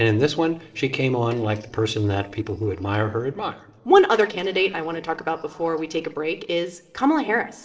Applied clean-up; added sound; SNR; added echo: neural separator model SepFormer DNS4.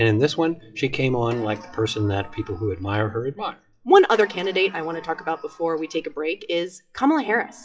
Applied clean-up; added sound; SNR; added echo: classical method WPE with log-MMSE.